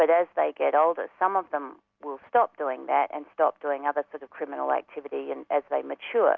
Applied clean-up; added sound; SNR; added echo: none; none; none; none.